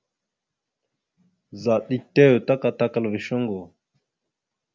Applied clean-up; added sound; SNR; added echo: none; none; none; none.